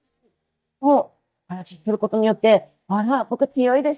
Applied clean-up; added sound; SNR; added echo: neural mask model DeepFilterNet 3.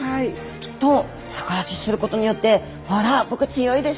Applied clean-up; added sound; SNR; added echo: none; none; none; none.